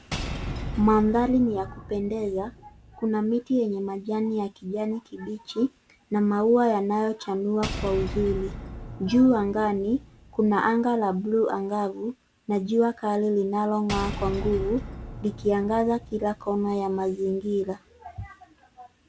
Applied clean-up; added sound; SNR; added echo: none; Shatter / Boom; 10 dB; none.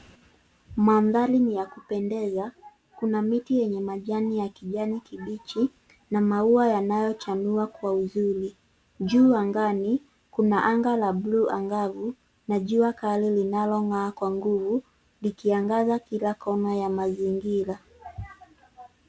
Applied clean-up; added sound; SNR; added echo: none; none; none; none.